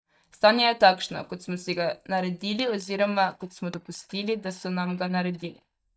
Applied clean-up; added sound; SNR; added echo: neural mask model DeepFilterNet 3.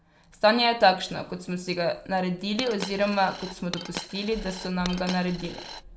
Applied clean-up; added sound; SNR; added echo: none; Coin (dropping); 12 dB; reverberation time 0.4 s.